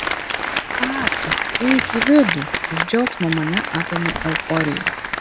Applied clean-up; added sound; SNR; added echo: none; Applause; 1 dB; none.